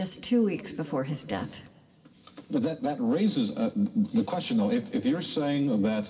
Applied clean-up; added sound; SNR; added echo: none; none; none; reverberation time 1.4 s.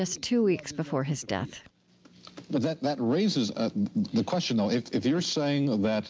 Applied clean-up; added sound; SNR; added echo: none; none; none; none.